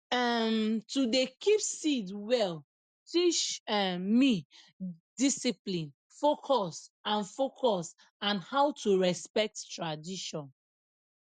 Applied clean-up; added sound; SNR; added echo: none; none; none; none.